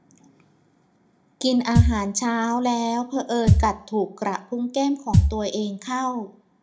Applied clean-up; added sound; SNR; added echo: none; Thump, thud; -3 dB; reverberation time 0.2 s.